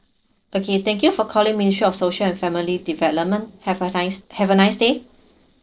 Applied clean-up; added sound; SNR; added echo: neural separator model SepFormer DNS4.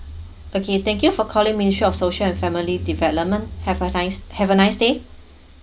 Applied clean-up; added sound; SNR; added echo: none; Engine / Car; 12 dB; none.